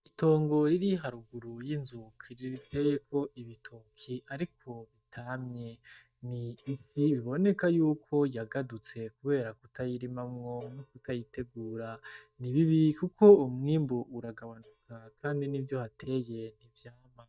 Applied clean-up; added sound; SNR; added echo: neural mask model DeepFilterNet 3.